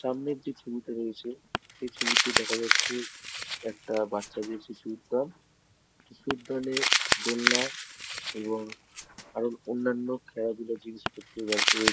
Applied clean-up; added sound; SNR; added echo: none; Crumpling, crinkling; -2 dB; none.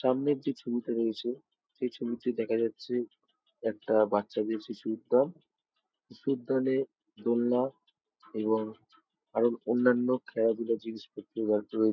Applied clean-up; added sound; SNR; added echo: none; none; none; none.